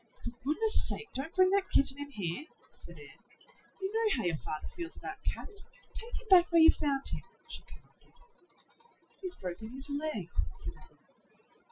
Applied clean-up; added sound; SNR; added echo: classical method Wiener filter.